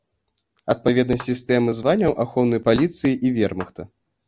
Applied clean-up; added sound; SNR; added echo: none; Clapping; 19 dB; none.